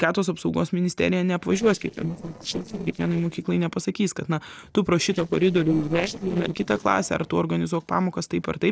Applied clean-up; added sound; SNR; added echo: neural separator model SepFormer DNS4.